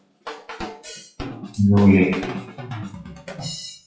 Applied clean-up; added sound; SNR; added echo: classical method WPE with log-MMSE.